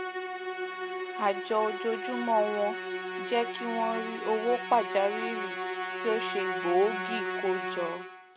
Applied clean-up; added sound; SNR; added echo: none; Musical instrument; 4 dB; none.